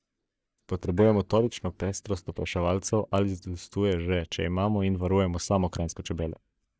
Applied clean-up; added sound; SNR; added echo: neural mask model DeepFilterNet 3.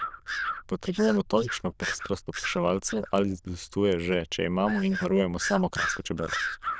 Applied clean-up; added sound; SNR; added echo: neural diffusion model UNIVERSE++.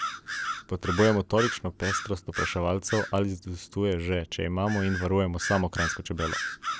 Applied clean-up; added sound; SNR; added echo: none; Bird vocalization, bird call, bird song; 7 dB; none.